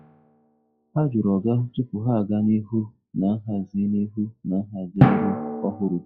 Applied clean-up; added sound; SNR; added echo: classical method log-MMSE.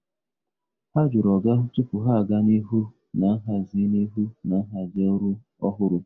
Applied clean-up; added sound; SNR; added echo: none; none; none; none.